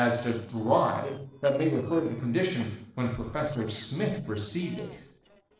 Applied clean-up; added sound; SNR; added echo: neural separator model SepFormer DNS4.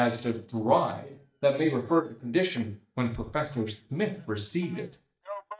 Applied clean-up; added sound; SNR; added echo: neural mask model DeepFilterNet 3.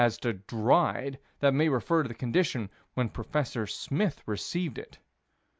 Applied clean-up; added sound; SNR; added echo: none; none; none; none.